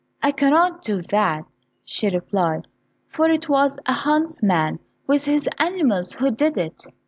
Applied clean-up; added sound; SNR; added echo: none; none; none; none.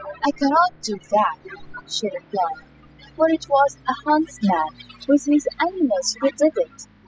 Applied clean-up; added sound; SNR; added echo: classical method spectral subtraction.